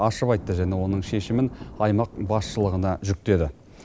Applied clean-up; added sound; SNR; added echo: none; Thunder / Rain; 16 dB; none.